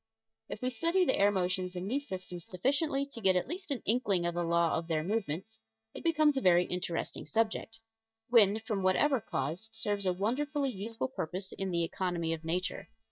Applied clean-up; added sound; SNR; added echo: neural mask model DeepFilterNet 3.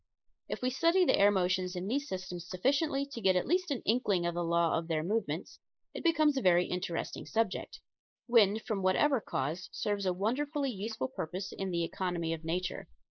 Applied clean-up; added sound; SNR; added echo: neural mask model Resemble Enhance denoiser.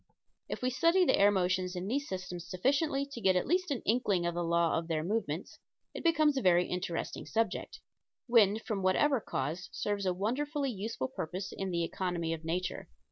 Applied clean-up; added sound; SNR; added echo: none; none; none; none.